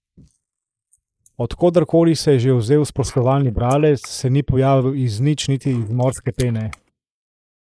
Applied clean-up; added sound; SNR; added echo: neural mask model Resemble Enhance denoiser.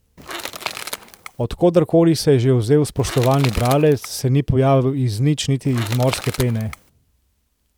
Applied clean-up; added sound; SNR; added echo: none; Crushing / Wood; 13 dB; none.